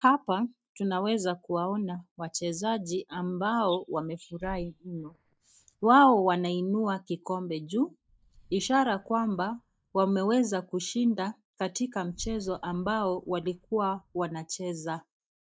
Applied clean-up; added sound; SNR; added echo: neural mask model DeepFilterNet 3.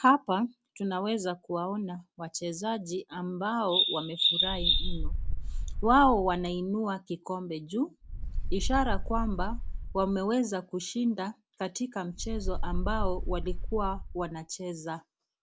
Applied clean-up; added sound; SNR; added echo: none; Wind + Bird vocalization, bird call, bird song; -1 dB; none.